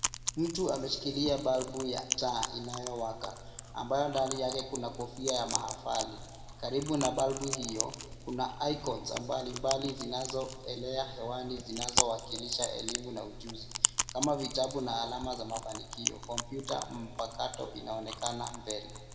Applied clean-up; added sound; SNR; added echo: none; Chewing, mastication; 4 dB; reverberation time 1.7 s.